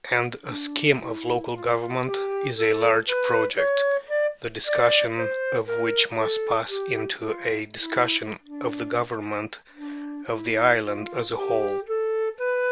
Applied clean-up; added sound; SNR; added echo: none; Wind instrument, woodwind instrument; 2 dB; none.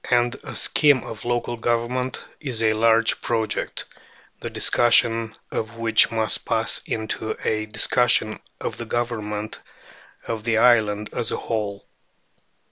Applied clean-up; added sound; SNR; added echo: none; none; none; none.